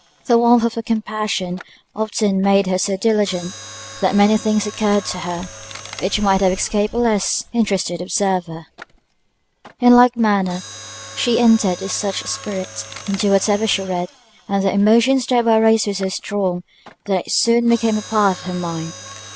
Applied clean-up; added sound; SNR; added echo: none; Mechanisms; 19 dB; none.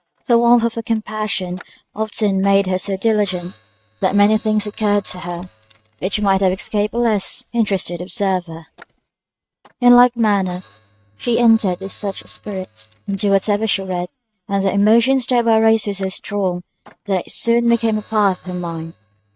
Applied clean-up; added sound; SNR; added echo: neural mask model RNNoise.